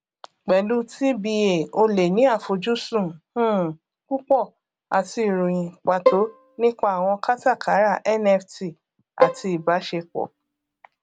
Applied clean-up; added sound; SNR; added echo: none; Bowed string instrument; 5 dB; none.